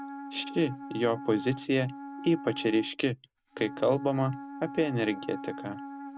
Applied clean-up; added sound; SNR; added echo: none; Wind instrument, woodwind instrument; 12 dB; none.